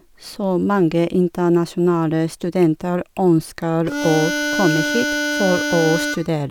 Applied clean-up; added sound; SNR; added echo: none; Harmonica; 2 dB; none.